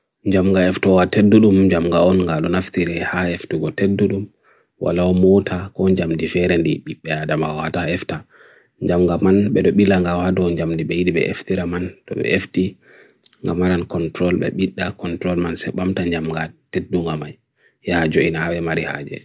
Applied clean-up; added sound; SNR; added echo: none; none; none; none.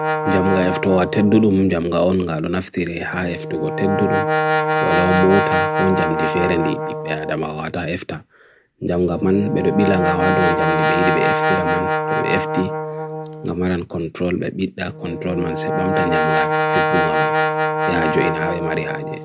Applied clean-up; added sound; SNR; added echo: none; Brass instrument; 0 dB; none.